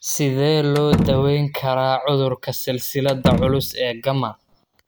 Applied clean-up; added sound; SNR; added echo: none; Slam; 5 dB; none.